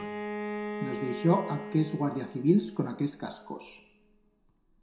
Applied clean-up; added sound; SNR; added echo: none; Bowed string instrument; 9 dB; reverberation time 0.6 s.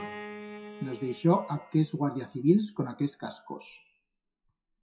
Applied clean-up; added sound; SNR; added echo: classical method WPE with log-MMSE.